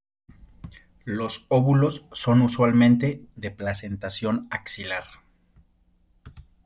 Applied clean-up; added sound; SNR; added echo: none; none; none; none.